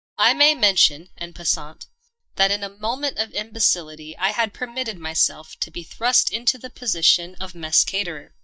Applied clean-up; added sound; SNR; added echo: neural mask model DeepFilterNet 3.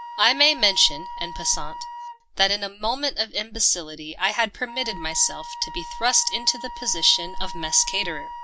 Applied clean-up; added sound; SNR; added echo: none; Wind instrument, woodwind instrument; 13 dB; none.